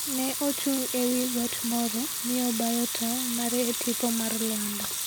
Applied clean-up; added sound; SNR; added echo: none; Sink (filling or washing) / Water tap, faucet / Liquid; 2 dB; none.